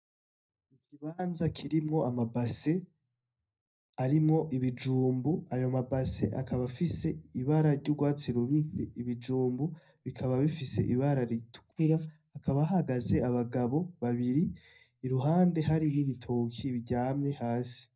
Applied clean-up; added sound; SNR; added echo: neural mask model DeepFilterNet 3.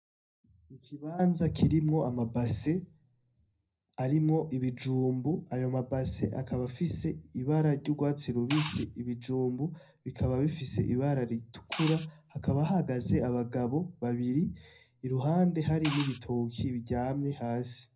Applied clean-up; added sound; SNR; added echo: none; Liquid; 11 dB; reverberation time 0.4 s.